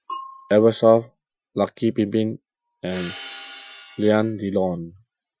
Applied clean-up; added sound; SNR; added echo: classical method Wiener filter.